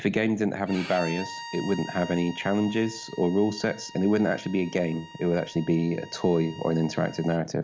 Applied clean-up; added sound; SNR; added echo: none; Bowed string instrument; 17 dB; none.